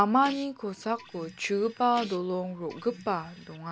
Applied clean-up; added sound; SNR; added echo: none; Printer; 19 dB; none.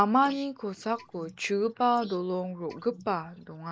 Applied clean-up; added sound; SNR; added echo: neural mask model Resemble Enhance denoiser.